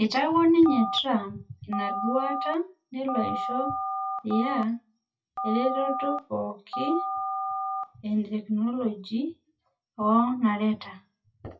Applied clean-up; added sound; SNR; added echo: classical method WPE with log-MMSE.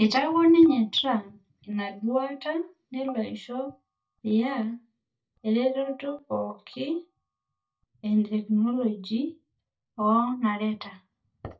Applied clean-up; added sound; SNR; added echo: neural mask model DeepFilterNet 3.